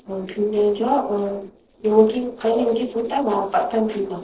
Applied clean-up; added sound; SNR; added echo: neural separator model SepFormer DNS4.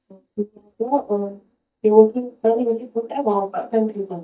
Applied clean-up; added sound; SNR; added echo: neural mask model DeepFilterNet 3.